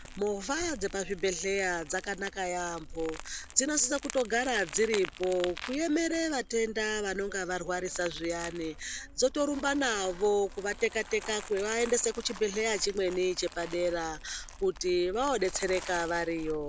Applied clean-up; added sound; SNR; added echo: none; Crumpling, crinkling; 14 dB; none.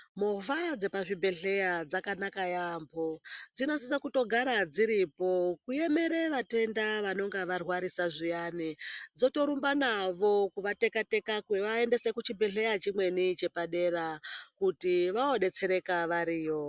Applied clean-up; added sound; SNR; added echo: none; none; none; none.